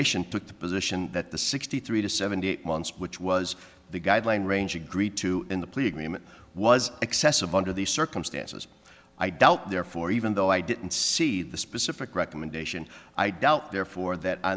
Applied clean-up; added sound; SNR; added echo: none; none; none; none.